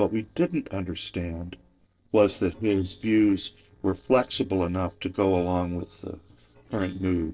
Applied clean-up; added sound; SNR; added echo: neural separator model SepFormer DNS4.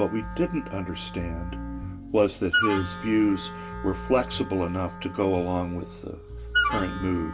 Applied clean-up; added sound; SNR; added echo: none; Wind instrument, woodwind instrument; 6 dB; reverberation time 0.1 s.